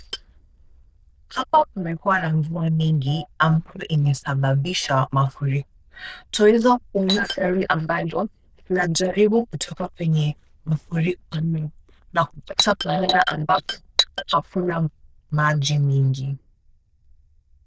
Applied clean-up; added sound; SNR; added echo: neural diffusion model UNIVERSE++.